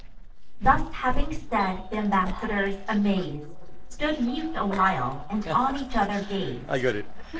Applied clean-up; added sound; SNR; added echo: neural separator model SepFormer DNS4.